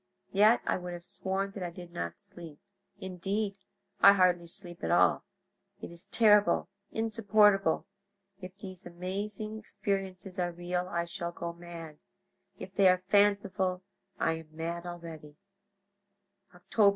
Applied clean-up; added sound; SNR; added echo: none; none; none; none.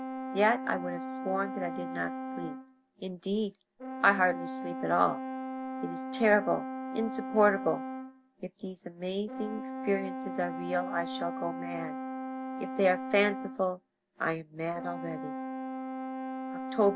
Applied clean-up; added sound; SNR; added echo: none; Brass instrument; 6 dB; none.